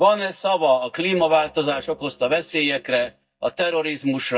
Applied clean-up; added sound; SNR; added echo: neural mask model DeepFilterNet 3.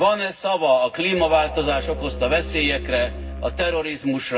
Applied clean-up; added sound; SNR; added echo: none; Musical instrument; 10 dB; reverberation time 0.4 s.